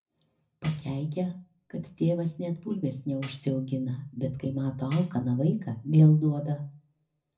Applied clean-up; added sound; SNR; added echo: none; Tambourine; 10 dB; reverberation time 0.4 s.